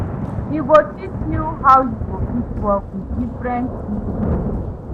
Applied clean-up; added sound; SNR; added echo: none; Thunder / Rain; 4 dB; none.